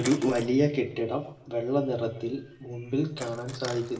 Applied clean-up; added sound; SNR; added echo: none; Coin (dropping); 17 dB; reverberation time 0.7 s.